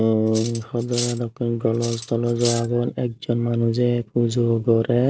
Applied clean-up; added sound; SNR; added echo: none; Cutlery, silverware; 12 dB; none.